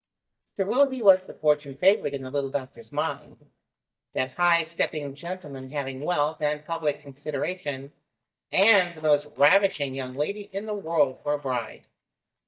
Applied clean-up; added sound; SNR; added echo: neural mask model DeepFilterNet 3.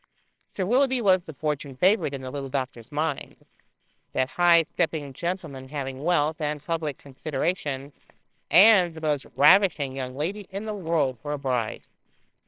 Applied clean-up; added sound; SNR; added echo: neural separator model SepFormer WHAMR!.